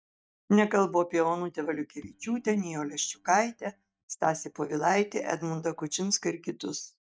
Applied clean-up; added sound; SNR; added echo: neural mask model DeepFilterNet 3.